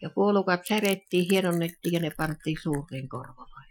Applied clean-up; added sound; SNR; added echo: classical method Wiener filter.